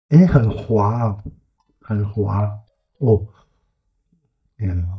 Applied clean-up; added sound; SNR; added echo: neural mask model DeepFilterNet 3.